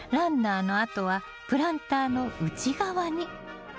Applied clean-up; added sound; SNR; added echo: none; none; none; none.